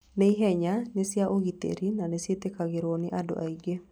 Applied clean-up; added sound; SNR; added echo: none; none; none; none.